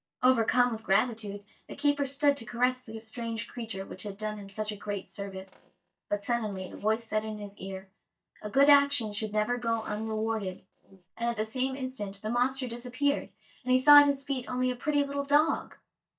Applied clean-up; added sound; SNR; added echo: neural mask model DeepFilterNet 3.